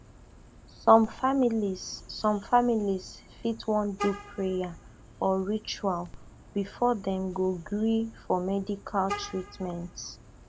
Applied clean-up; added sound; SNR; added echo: none; Vehicle horn, car horn, honking; 16 dB; none.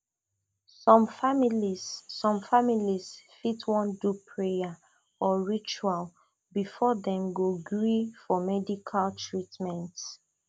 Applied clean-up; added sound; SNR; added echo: none; none; none; none.